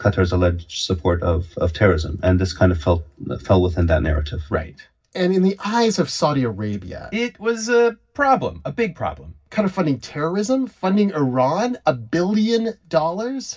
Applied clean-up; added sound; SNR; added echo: none; none; none; reverberation time 0.4 s.